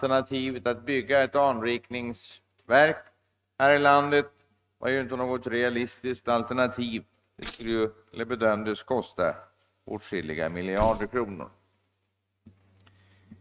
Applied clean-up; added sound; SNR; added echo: neural mask model RNNoise.